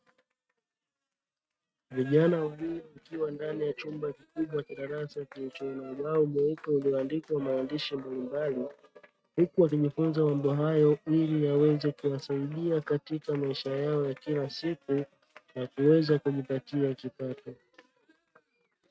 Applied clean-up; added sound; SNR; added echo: neural mask model RNNoise.